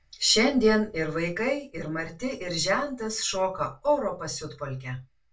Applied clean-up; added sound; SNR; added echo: none; none; none; reverberation time 0.2 s.